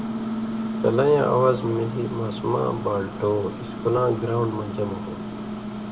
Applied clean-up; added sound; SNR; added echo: none; Microwave oven; 6 dB; reverberation time 1.3 s.